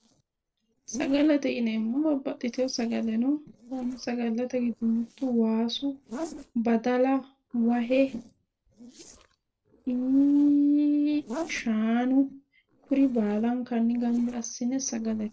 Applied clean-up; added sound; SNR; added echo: neural separator model SepFormer DNS4.